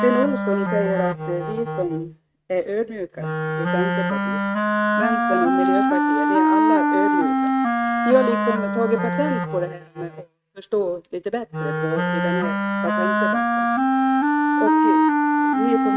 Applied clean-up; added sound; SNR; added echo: neural mask model RNNoise.